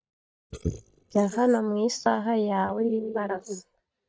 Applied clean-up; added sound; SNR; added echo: neural mask model DeepFilterNet 3.